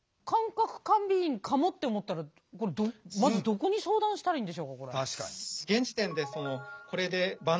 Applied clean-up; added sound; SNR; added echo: none; none; none; none.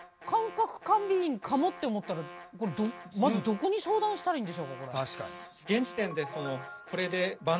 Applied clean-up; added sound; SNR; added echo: none; Alarm; 16 dB; none.